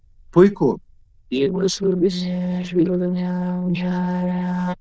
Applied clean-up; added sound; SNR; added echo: neural diffusion model UNIVERSE++.